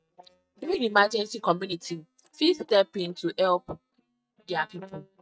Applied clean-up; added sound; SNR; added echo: neural mask model DeepFilterNet 3.